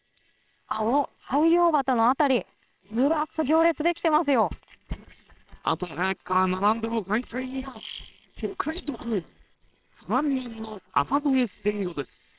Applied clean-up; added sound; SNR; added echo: neural separator model SepFormer WHAMR!.